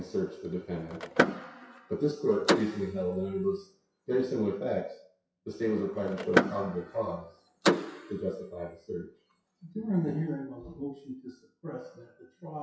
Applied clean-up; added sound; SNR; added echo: classical method WPE with log-MMSE.